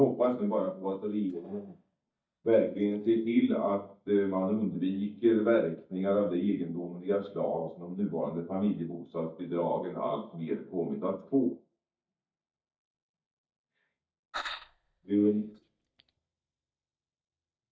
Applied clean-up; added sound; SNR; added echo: neural mask model DeepFilterNet 3.